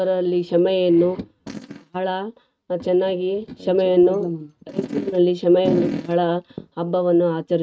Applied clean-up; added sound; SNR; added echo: neural mask model RNNoise.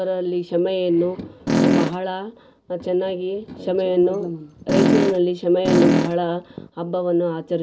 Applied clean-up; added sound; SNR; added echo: none; Fart; -4 dB; none.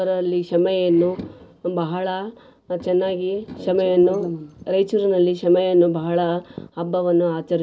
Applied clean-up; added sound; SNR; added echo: none; none; none; none.